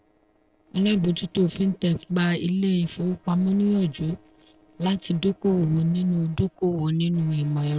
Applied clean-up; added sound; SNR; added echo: neural separator model SepFormer DNS4.